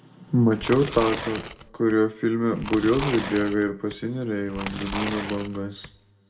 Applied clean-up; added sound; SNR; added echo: none; Tearing; 11 dB; reverberation time 0.6 s.